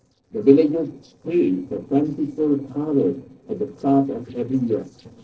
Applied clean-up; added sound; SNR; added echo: neural separator model SepFormer DNS4.